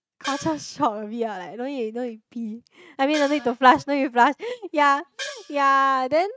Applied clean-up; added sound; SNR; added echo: neural mask model RNNoise.